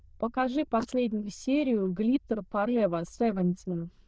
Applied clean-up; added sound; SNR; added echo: neural diffusion model UNIVERSE++.